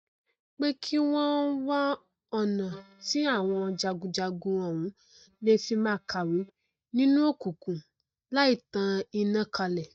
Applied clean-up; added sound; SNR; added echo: neural mask model DeepFilterNet 3.